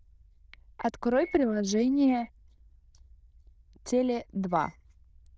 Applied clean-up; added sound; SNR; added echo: neural diffusion model UNIVERSE++.